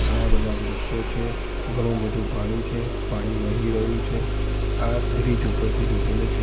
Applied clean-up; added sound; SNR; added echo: none; Engine starting; -4 dB; none.